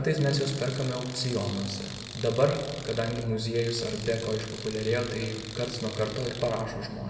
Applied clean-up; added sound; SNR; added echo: none; Tools; 13 dB; reverberation time 1.8 s.